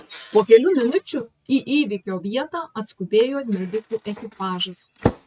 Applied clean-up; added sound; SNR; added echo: neural mask model RNNoise.